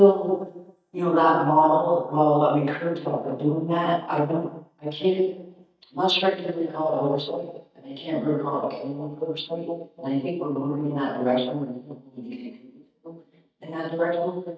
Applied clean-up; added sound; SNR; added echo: neural mask model DeepFilterNet 3.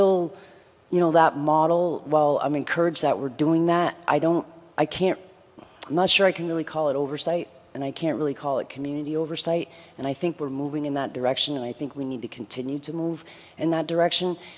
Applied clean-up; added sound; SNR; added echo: none; none; none; none.